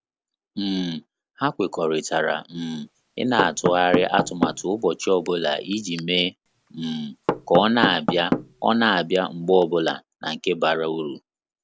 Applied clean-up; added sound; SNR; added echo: none; Knock / Wood; 6 dB; none.